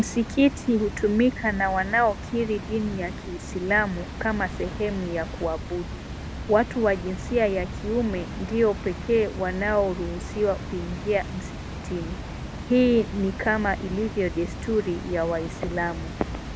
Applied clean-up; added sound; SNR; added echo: none; Water; 9 dB; none.